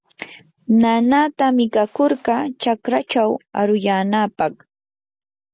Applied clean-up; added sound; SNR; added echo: none; none; none; none.